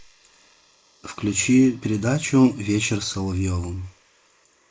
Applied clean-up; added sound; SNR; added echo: neural mask model Resemble Enhance denoiser.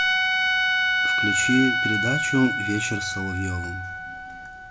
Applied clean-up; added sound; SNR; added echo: none; Trumpet; -3 dB; none.